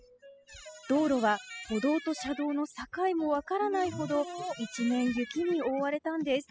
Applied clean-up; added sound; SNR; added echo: classical method spectral subtraction.